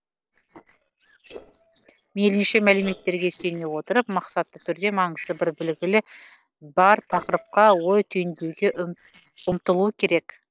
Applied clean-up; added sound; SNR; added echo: neural separator model SepFormer DNS4.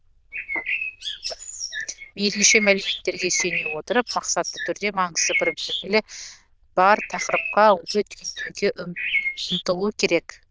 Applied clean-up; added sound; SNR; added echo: neural diffusion model UNIVERSE++.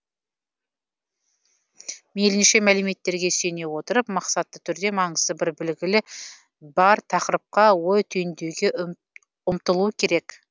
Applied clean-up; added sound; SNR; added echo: none; none; none; none.